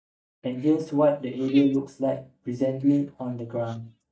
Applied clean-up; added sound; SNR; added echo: neural mask model DeepFilterNet 3.